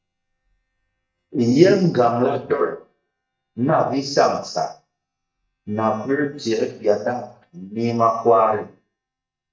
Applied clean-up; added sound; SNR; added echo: neural mask model DeepFilterNet 3.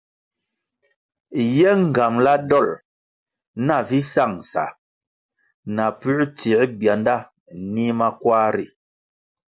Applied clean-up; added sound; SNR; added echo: none; none; none; none.